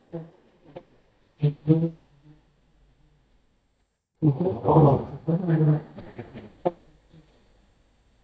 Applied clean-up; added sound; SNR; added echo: neural mask model DeepFilterNet 3.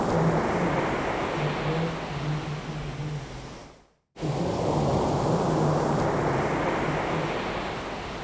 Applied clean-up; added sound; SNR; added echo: none; Waves, surf; -5 dB; reverberation time 0.6 s.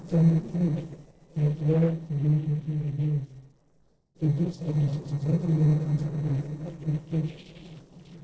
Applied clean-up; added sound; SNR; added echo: neural separator model SepFormer DNS4.